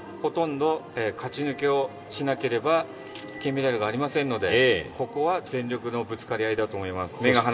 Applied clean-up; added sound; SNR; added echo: none; none; none; reverberation time 2.2 s.